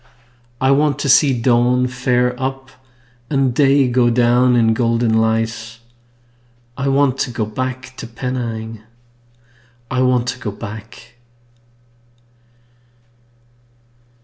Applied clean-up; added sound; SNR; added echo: none; none; none; none.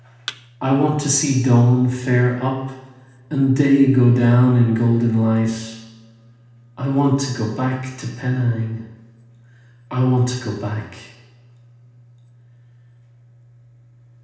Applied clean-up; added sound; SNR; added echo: none; Thump, thud; 18 dB; reverberation time 0.9 s.